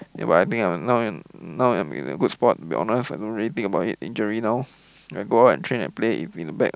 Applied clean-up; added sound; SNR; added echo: none; none; none; none.